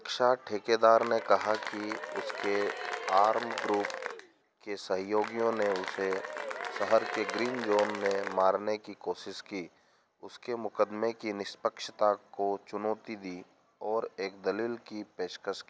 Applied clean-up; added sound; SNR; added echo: none; Applause / Cheering; 7 dB; none.